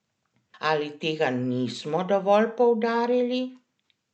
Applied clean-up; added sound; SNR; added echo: none; none; none; none.